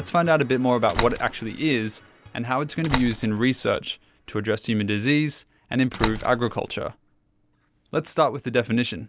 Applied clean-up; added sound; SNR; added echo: none; Slam; 10 dB; none.